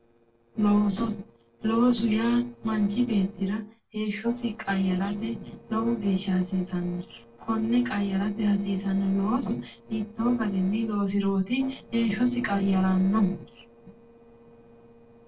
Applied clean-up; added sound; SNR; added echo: neural separator model SepFormer DNS4.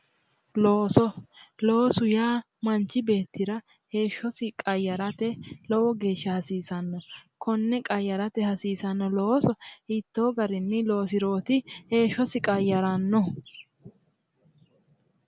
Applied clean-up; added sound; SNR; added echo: none; none; none; none.